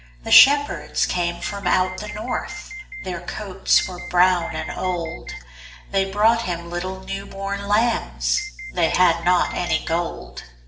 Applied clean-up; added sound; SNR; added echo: none; Alarm; 13 dB; reverberation time 0.6 s.